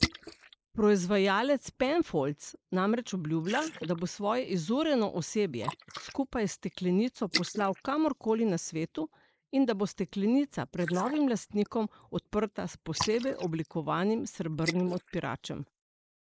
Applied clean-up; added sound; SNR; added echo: neural mask model Resemble Enhance denoiser.